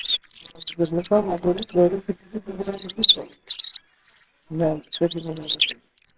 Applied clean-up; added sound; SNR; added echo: neural separator model SepFormer WHAMR!.